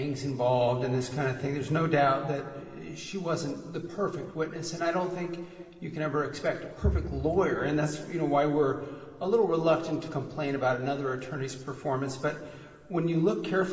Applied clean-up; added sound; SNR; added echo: none; none; none; reverberation time 2.0 s.